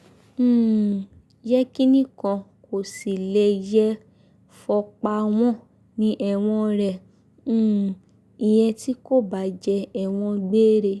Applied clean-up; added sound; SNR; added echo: none; none; none; none.